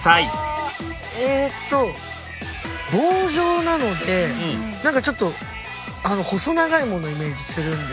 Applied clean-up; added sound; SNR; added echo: none; none; none; none.